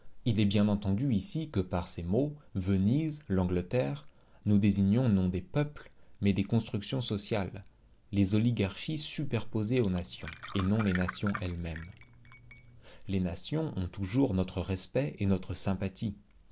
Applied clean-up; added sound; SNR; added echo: none; Glass; 15 dB; none.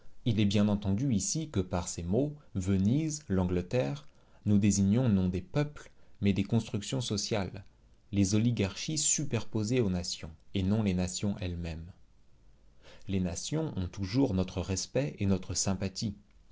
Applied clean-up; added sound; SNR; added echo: none; none; none; none.